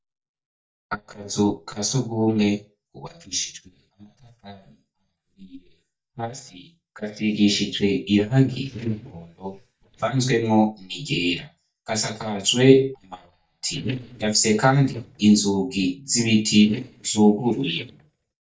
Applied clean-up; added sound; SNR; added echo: neural mask model DeepFilterNet 3.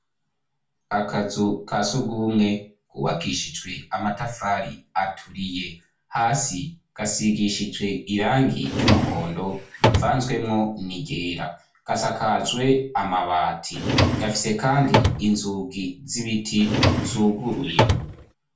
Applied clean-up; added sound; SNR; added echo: none; Drawer open or close; -2 dB; reverberation time 0.2 s.